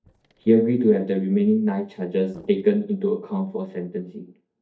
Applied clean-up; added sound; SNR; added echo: neural mask model DeepFilterNet 3.